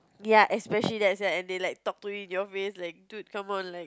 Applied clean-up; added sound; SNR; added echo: none; none; none; none.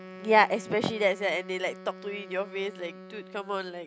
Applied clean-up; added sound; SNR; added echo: none; Wind instrument, woodwind instrument; 16 dB; none.